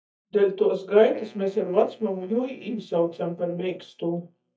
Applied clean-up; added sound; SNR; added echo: neural mask model DeepFilterNet 3.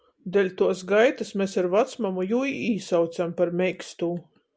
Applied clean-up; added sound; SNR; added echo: none; none; none; none.